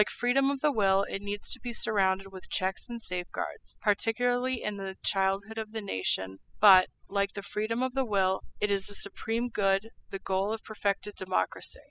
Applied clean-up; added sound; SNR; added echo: classical method spectral subtraction.